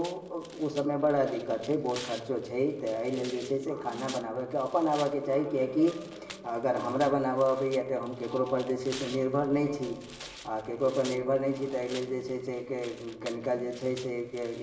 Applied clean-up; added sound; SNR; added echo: none; Tearing; 19 dB; reverberation time 0.9 s.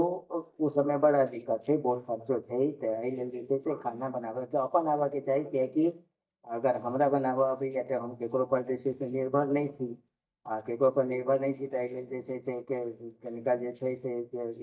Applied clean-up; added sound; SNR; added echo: neural mask model DeepFilterNet 3.